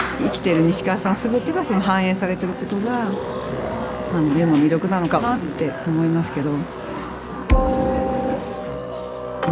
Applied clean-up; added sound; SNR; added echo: none; Musical instrument; 11 dB; none.